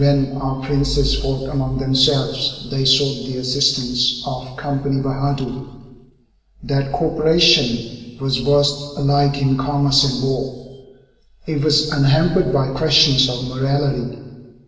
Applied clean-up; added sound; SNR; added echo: none; none; none; reverberation time 1.4 s.